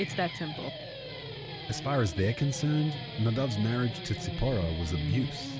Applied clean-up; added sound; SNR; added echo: none; Guitar; 7 dB; none.